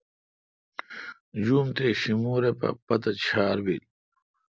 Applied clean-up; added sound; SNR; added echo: none; none; none; none.